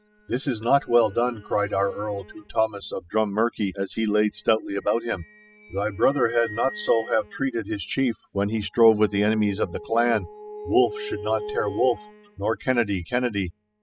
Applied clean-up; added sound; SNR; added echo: classical method spectral subtraction.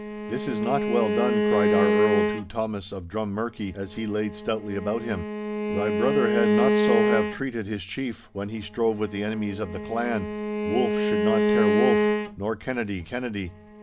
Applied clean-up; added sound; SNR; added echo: none; Bowed string instrument; -2 dB; none.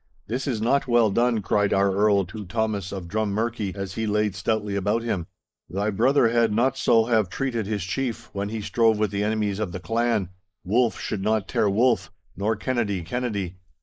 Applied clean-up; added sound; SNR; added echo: neural mask model Resemble Enhance denoiser.